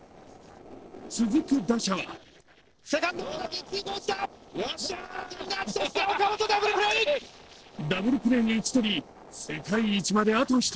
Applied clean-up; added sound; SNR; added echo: neural separator model SepFormer DNS4.